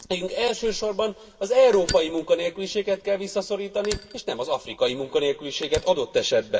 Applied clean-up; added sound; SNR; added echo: none; Fire; 17 dB; reverberation time 1.6 s.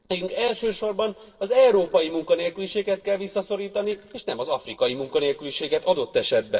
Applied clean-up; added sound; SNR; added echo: neural separator model SepFormer DNS4.